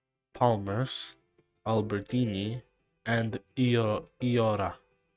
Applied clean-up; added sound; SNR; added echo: neural mask model RNNoise.